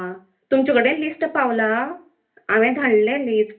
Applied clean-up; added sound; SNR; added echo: none; none; none; reverberation time 0.3 s.